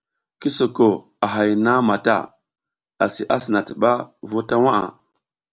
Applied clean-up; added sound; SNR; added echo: none; none; none; none.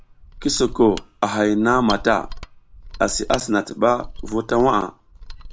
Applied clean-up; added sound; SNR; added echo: none; Mechanisms; 14 dB; none.